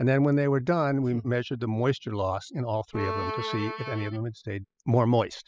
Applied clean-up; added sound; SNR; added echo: classical method spectral subtraction.